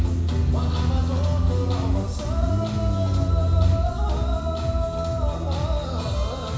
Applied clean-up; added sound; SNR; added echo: none; Motorcycle; -1 dB; reverberation time 1.0 s.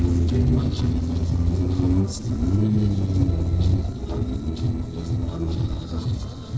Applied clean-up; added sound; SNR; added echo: neural separator model SepFormer DNS4.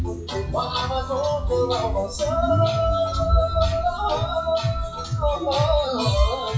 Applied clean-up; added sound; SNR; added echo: classical method WPE with log-MMSE.